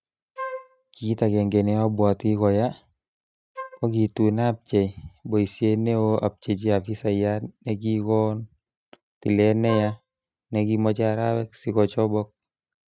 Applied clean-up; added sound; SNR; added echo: neural mask model RNNoise.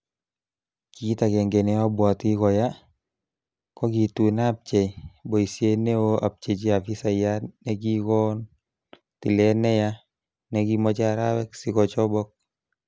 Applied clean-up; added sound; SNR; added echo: none; none; none; none.